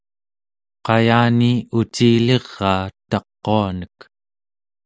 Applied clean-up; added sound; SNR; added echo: none; none; none; none.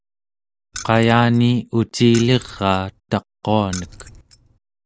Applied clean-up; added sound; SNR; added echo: none; Keys jangling; 18 dB; none.